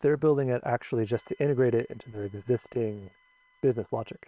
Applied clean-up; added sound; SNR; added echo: neural separator model SepFormer WHAM!.